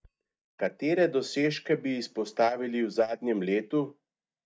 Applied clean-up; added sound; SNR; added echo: neural mask model DeepFilterNet 3.